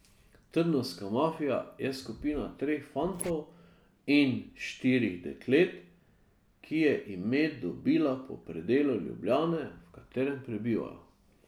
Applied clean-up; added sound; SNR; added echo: neural mask model Resemble Enhance denoiser.